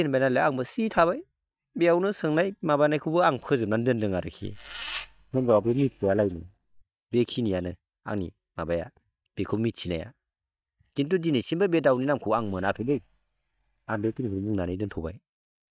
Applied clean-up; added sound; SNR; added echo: neural mask model DeepFilterNet 3.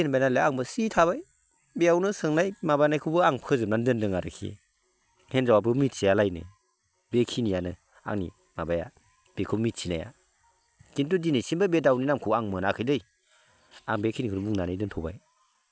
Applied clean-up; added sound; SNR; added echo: none; none; none; none.